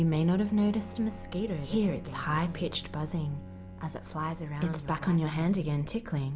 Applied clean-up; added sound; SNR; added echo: none; Bowed string instrument; 17 dB; none.